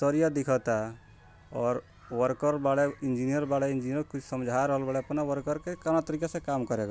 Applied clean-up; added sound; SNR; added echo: none; none; none; none.